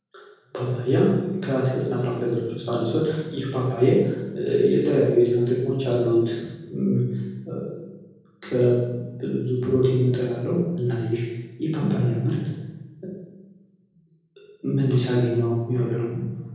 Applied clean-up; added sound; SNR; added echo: none; none; none; reverberation time 1.3 s.